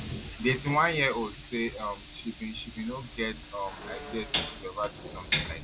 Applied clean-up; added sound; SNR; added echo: none; Train; 3 dB; none.